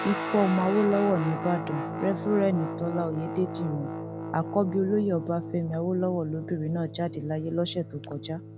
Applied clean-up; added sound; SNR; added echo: none; Guitar; 7 dB; none.